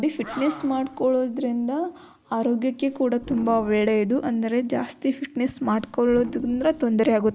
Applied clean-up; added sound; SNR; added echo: none; Animal; 20 dB; none.